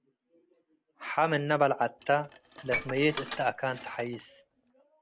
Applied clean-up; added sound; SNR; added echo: none; Dishes, pots, and pans; 10 dB; none.